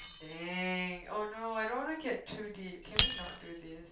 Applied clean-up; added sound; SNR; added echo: none; Shatter; -4 dB; reverberation time 0.3 s.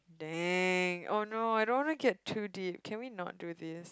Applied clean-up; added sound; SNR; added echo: none; none; none; none.